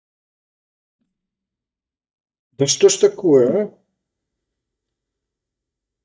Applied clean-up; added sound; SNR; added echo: neural mask model DeepFilterNet 3.